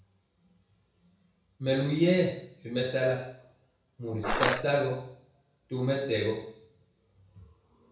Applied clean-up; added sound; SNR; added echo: none; Crushing; -4 dB; reverberation time 0.6 s.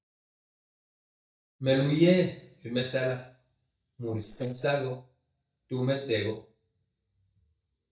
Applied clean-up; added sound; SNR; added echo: neural mask model DeepFilterNet 3.